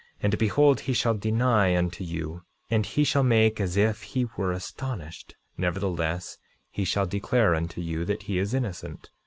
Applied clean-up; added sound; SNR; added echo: none; none; none; none.